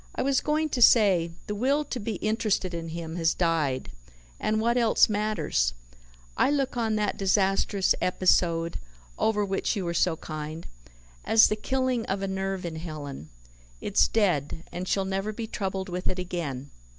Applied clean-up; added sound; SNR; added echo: none; none; none; none.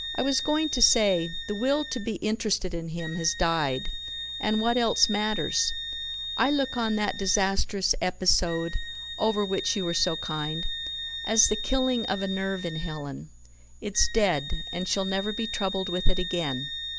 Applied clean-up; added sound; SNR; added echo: none; Wind instrument, woodwind instrument; 9 dB; none.